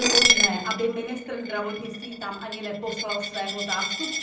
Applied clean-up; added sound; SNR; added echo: none; Coin (dropping); -3 dB; reverberation time 0.6 s.